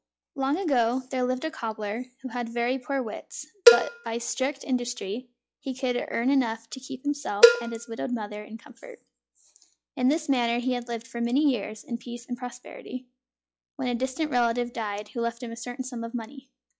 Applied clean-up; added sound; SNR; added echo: classical method log-MMSE.